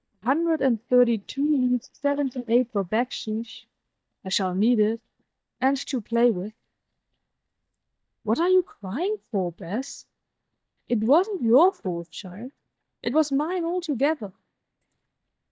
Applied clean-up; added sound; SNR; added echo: neural mask model DeepFilterNet 3.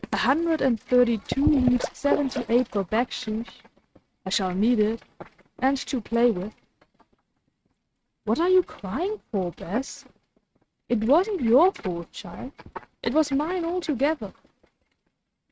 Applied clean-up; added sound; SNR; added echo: neural mask model RNNoise.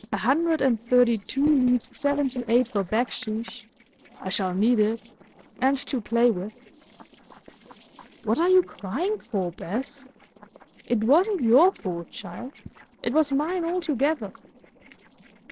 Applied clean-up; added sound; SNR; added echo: neural separator model SepFormer DNS4.